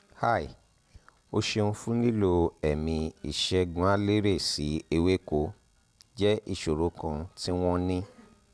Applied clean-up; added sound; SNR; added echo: none; none; none; none.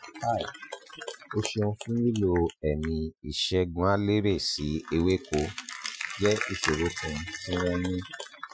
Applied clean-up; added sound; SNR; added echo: classical method Wiener filter.